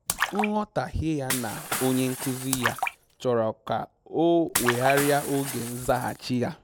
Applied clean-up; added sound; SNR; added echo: none; Shatter / Crushing + Splash, splatter; 6 dB; none.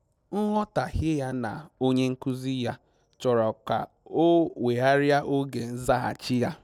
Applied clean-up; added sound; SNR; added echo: none; none; none; none.